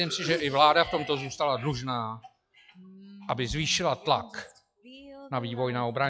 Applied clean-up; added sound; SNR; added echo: classical method log-MMSE.